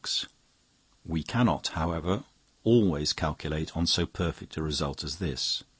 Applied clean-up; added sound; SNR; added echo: none; none; none; none.